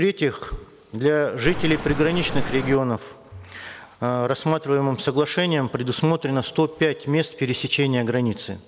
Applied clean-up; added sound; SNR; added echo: none; Cricket; 3 dB; none.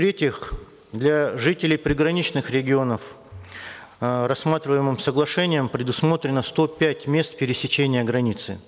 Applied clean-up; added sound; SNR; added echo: none; none; none; none.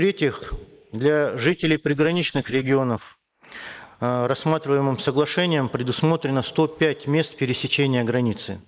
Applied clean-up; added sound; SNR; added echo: neural mask model Resemble Enhance denoiser.